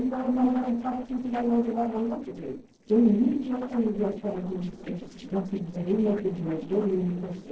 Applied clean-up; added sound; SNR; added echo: neural separator model SepFormer DNS4.